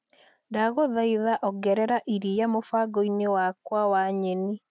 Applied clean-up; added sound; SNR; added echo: none; none; none; none.